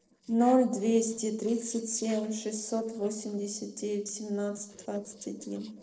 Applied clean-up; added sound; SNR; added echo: neural separator model SepFormer DNS4.